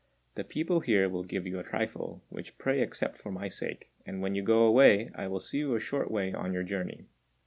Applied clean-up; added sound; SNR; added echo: none; none; none; none.